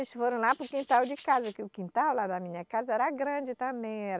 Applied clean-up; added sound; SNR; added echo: none; Rattle (instrument); 6 dB; none.